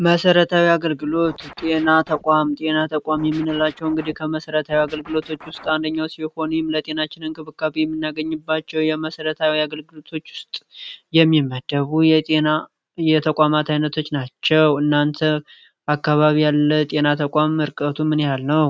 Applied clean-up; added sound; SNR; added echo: neural mask model RNNoise.